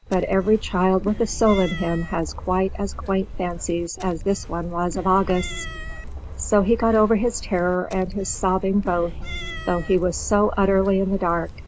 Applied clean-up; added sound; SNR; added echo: none; Cat; 10 dB; none.